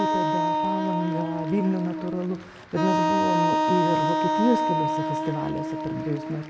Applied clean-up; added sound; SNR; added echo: none; Wind instrument, woodwind instrument; -3 dB; none.